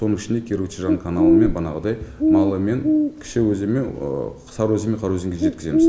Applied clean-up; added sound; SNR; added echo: none; Bird; -1 dB; none.